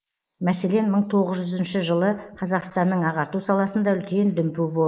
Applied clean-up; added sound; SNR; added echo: neural mask model Resemble Enhance denoiser.